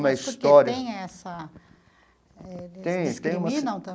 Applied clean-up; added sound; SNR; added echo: none; none; none; none.